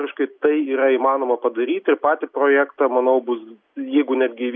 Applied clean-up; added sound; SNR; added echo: none; none; none; none.